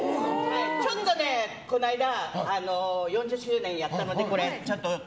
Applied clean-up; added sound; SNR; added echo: none; none; none; none.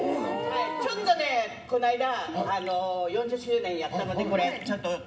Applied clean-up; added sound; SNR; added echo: none; Gurgling; 14 dB; reverberation time 0.4 s.